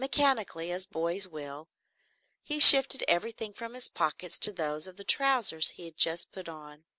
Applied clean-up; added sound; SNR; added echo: none; none; none; none.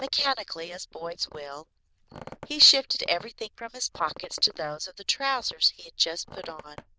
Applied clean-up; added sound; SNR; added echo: neural diffusion model UNIVERSE++.